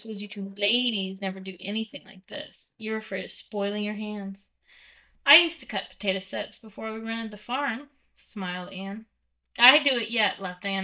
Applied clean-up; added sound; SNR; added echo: neural mask model DeepFilterNet 3.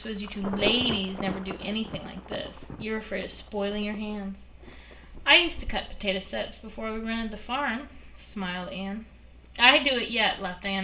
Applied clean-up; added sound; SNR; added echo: none; Thunder / Traffic noise, roadway noise / Rain / Insect; 14 dB; reverberation time 0.4 s.